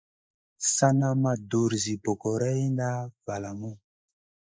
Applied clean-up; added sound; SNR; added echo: neural mask model Resemble Enhance denoiser.